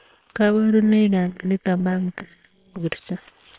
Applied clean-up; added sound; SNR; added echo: neural separator model SepFormer WHAM!.